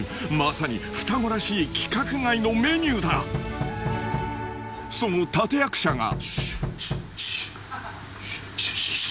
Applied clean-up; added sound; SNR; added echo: none; Knock; 6 dB; none.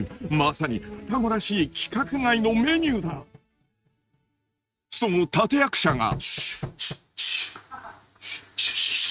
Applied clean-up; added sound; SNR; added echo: neural mask model RNNoise.